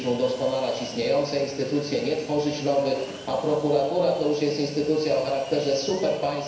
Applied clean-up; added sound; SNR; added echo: none; Sawing; 20 dB; reverberation time 1.0 s.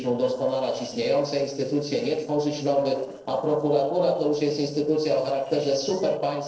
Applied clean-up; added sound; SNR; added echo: neural separator model SepFormer DNS4.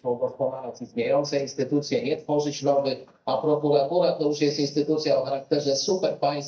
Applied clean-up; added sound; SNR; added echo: neural mask model DeepFilterNet 3.